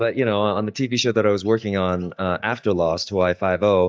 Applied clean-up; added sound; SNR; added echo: neural mask model DeepFilterNet 3.